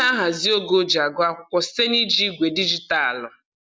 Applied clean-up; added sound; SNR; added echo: none; none; none; none.